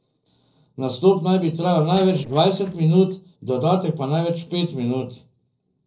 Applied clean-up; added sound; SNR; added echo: neural separator model SepFormer DNS4.